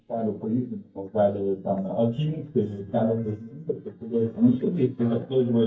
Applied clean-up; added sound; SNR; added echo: neural mask model DeepFilterNet 3.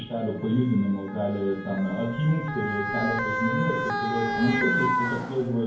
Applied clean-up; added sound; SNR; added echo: none; Motor vehicle (road) / Siren; 4 dB; reverberation time 0.9 s.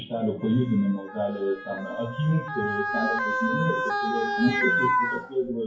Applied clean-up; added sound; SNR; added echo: classical method WPE with log-MMSE.